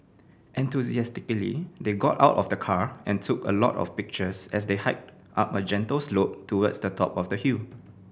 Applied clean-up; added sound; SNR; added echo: none; none; none; none.